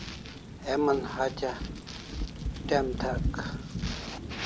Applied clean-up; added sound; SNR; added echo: none; Thunder / Rain; 3 dB; none.